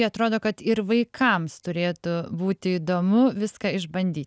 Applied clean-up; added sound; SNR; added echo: none; none; none; none.